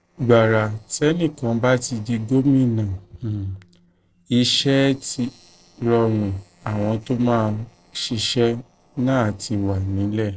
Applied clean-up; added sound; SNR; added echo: neural separator model SepFormer DNS4.